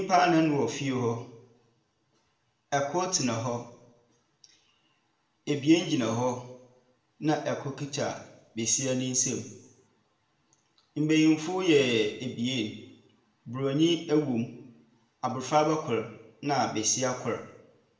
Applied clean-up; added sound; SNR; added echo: none; none; none; reverberation time 0.7 s.